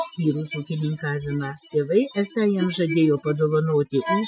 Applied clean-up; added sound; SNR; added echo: classical method Wiener filter.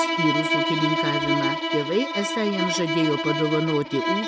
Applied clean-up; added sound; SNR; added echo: none; Bowed string instrument; 0 dB; none.